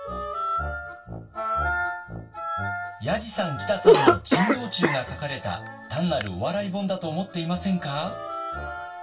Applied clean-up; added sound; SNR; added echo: none; Cough; -5 dB; reverberation time 0.2 s.